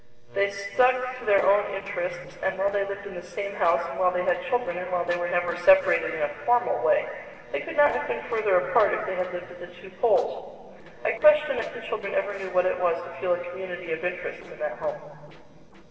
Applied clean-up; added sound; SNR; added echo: neural separator model SepFormer DNS4.